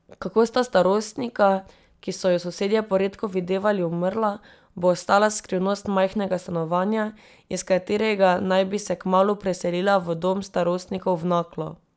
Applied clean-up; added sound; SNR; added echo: none; none; none; none.